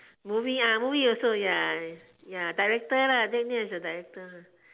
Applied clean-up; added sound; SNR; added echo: none; none; none; none.